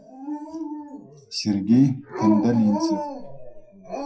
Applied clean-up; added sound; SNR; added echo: classical method WPE with log-MMSE.